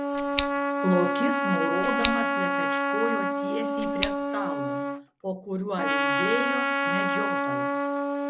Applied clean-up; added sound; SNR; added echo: none; Scissors + Trumpet; -5 dB; none.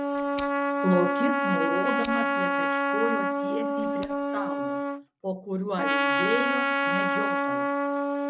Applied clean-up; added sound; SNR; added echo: neural mask model RNNoise.